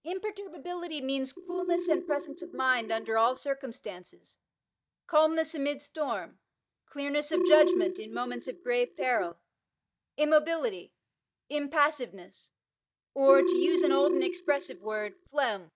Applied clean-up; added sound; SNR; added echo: neural mask model DeepFilterNet 3.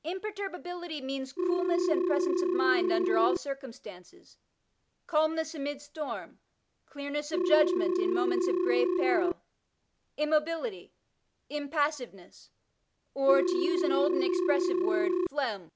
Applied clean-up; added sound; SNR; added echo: none; Telephone; -1 dB; none.